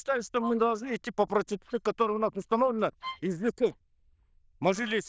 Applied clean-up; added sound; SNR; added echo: neural diffusion model UNIVERSE++.